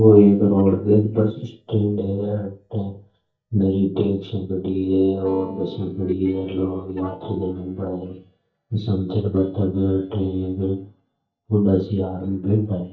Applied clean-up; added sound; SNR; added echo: neural mask model DeepFilterNet 3.